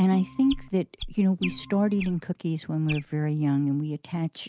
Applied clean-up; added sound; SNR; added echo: none; Organ + Chirp, tweet; 14 dB; none.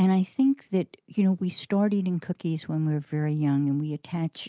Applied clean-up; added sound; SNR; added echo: none; none; none; none.